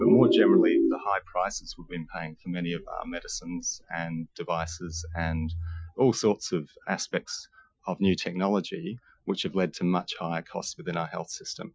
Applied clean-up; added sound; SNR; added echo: classical method Wiener filter.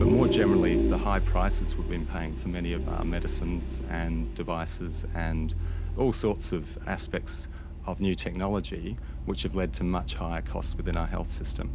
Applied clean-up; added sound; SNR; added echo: none; Vehicle; -2 dB; none.